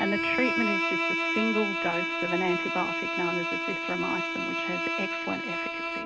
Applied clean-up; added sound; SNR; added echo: none; Bowed string instrument; -2 dB; none.